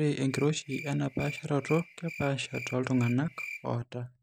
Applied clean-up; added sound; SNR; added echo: none; Cricket; 13 dB; none.